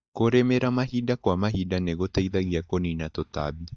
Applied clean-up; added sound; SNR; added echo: neural mask model DeepFilterNet 3.